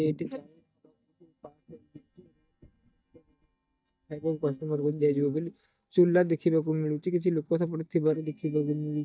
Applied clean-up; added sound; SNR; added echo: neural mask model DeepFilterNet 3.